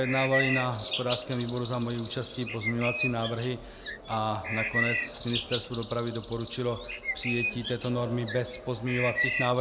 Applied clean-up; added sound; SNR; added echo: none; Bird; 4 dB; none.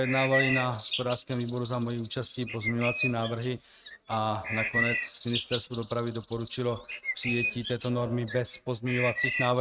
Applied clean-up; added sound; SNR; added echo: neural mask model RNNoise.